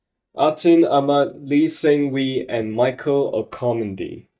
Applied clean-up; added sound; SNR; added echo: neural mask model DeepFilterNet 3.